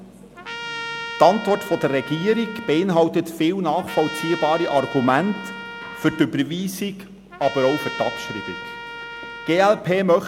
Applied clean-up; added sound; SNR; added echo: none; Trumpet; 12 dB; none.